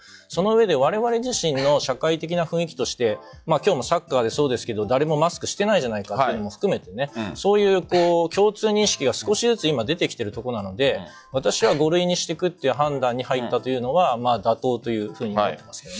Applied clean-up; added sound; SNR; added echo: classical method log-MMSE.